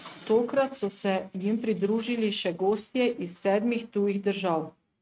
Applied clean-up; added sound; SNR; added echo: neural mask model RNNoise.